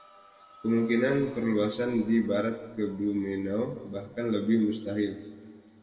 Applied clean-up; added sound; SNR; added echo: none; none; none; reverberation time 1.6 s.